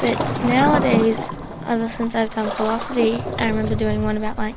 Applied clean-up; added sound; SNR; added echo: none; Waves, surf; 3 dB; none.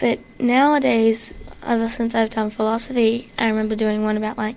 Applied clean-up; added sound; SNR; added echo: none; none; none; none.